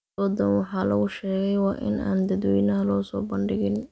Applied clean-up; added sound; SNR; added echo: none; none; none; none.